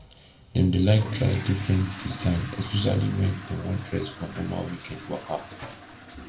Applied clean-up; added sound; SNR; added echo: none; Fill (with liquid) / Toilet flush; 14 dB; reverberation time 0.3 s.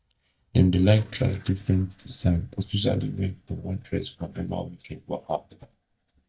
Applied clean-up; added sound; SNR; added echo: neural mask model DeepFilterNet 3.